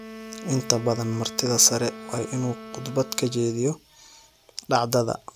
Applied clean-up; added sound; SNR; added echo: none; Wind instrument, woodwind instrument; 15 dB; none.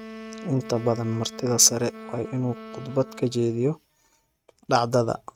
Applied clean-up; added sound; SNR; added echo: neural mask model RNNoise.